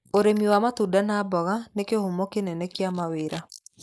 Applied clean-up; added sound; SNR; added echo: neural mask model Resemble Enhance denoiser.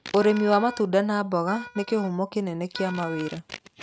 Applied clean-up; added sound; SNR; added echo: neural mask model RNNoise.